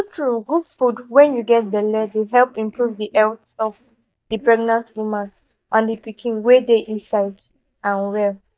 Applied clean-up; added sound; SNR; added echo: neural mask model DeepFilterNet 3.